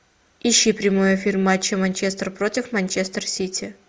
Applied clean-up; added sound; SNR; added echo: none; none; none; none.